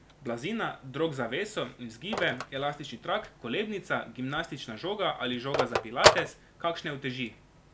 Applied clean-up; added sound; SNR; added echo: none; Telephone; 0 dB; none.